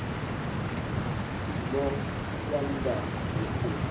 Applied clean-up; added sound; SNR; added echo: none; Stream; -5 dB; reverberation time 0.5 s.